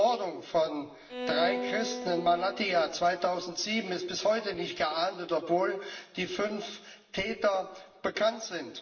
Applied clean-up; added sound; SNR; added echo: none; Bowed string instrument; 7 dB; reverberation time 0.8 s.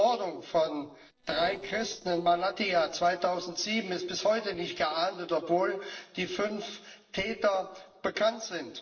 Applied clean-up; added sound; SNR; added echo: neural separator model SepFormer DNS4.